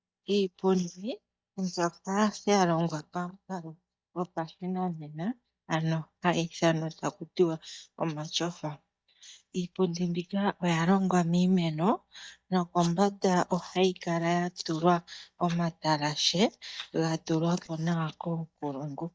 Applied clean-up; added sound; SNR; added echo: neural mask model DeepFilterNet 3.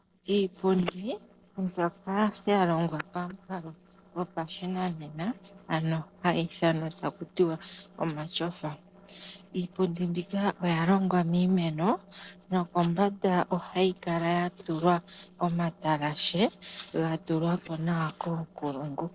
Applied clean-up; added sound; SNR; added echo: neural separator model SepFormer DNS4.